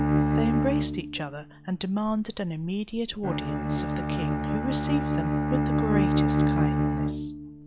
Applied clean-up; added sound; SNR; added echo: none; Bowed string instrument; -5 dB; none.